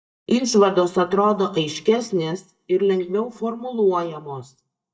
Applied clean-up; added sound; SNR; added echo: neural mask model DeepFilterNet 3.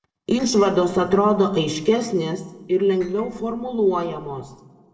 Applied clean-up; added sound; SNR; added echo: neural separator model SepFormer DNS4.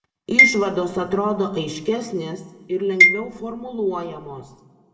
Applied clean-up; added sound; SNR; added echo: none; Marimba, xylophone; -4 dB; reverberation time 1.0 s.